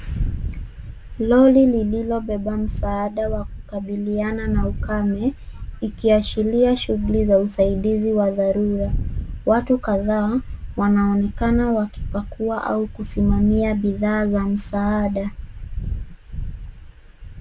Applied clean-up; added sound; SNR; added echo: none; Wind; 8 dB; none.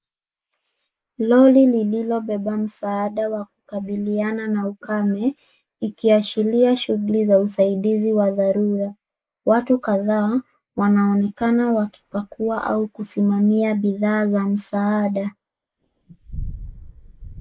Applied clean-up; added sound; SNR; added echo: neural mask model Resemble Enhance denoiser.